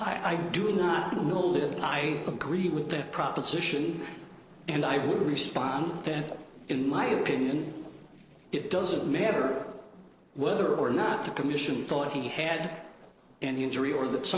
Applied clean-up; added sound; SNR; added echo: neural separator model SepFormer DNS4.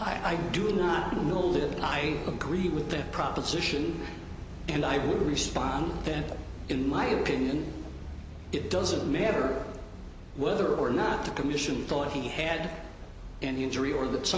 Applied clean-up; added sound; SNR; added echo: none; Traffic noise, roadway noise; 11 dB; none.